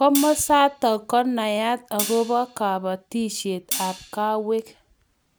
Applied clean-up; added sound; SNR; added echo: none; Hi-hat; 13 dB; none.